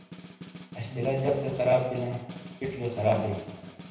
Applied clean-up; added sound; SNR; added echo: none; Snare drum; 15 dB; reverberation time 0.9 s.